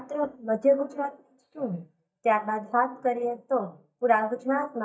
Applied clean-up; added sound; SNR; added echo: neural mask model DeepFilterNet 3.